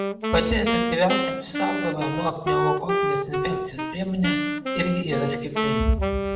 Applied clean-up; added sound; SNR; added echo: none; Wind instrument, woodwind instrument; 0 dB; reverberation time 0.7 s.